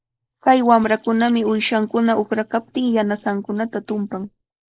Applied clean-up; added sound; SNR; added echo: neural mask model Resemble Enhance denoiser.